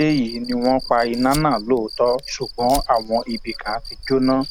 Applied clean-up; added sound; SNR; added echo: none; Fire + Cricket; 13 dB; none.